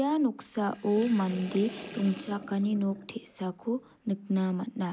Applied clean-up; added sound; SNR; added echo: none; Sink (filling or washing) / Water; 16 dB; none.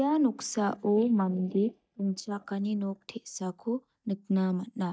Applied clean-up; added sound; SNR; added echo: neural mask model DeepFilterNet 3.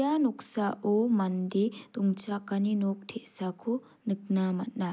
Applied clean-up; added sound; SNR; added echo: none; none; none; none.